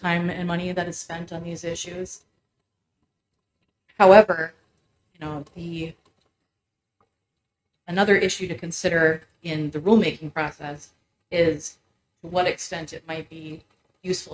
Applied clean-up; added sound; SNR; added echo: neural mask model RNNoise.